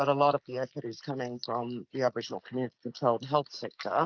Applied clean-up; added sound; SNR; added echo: neural mask model Resemble Enhance denoiser.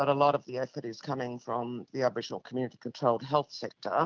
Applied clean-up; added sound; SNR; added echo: none; none; none; none.